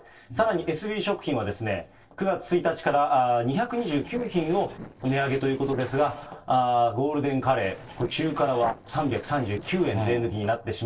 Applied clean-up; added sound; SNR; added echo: neural separator model SepFormer DNS4.